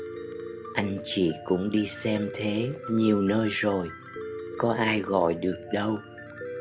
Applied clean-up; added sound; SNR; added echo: none; Piano; 11 dB; none.